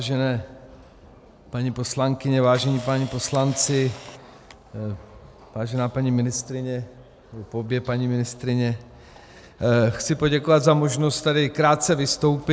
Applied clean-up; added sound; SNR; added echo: none; Camera; 20 dB; none.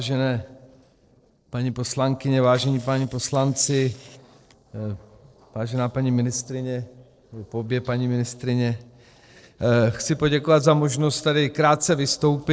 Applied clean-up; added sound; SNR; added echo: neural separator model SepFormer DNS4.